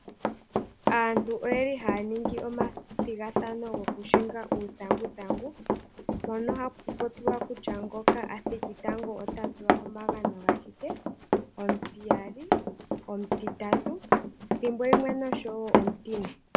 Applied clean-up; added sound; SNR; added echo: none; Run; -4 dB; none.